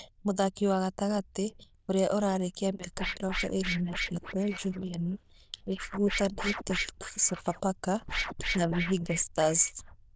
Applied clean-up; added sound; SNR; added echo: neural diffusion model UNIVERSE++.